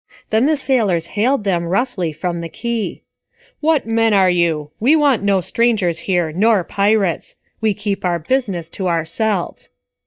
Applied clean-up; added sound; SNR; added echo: neural mask model DeepFilterNet 3.